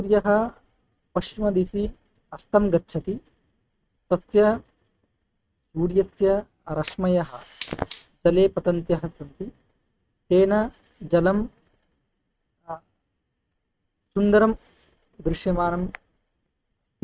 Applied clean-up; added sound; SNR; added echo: neural mask model RNNoise.